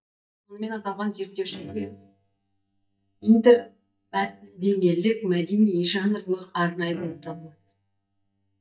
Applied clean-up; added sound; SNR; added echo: neural mask model DeepFilterNet 3.